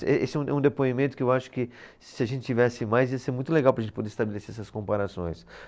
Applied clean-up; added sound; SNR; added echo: none; none; none; none.